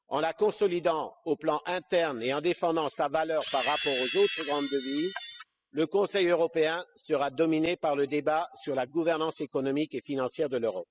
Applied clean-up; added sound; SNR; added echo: classical method spectral subtraction.